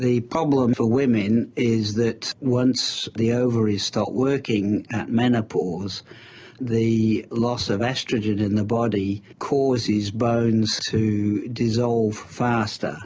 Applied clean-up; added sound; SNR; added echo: none; none; none; none.